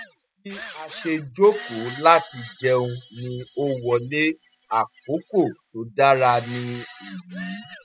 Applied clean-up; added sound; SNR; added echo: classical method spectral subtraction.